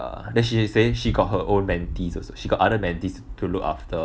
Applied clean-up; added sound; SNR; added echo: none; none; none; none.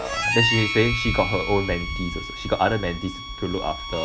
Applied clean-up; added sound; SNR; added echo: none; Harmonica; 4 dB; none.